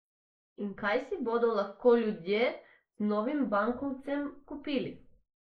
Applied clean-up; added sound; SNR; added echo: neural mask model Resemble Enhance denoiser.